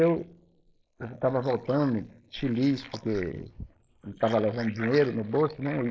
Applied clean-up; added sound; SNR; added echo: neural mask model Resemble Enhance denoiser.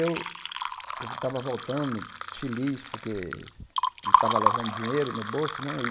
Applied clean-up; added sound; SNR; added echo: none; Liquid; -2 dB; none.